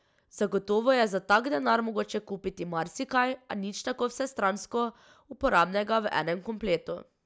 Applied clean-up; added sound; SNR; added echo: none; none; none; none.